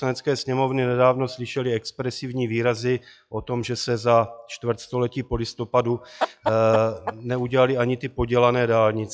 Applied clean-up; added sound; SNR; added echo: classical method log-MMSE.